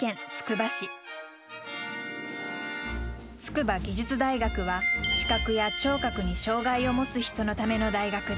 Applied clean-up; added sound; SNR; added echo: none; none; none; none.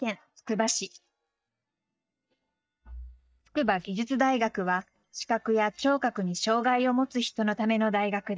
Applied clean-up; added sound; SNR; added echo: neural mask model DeepFilterNet 3.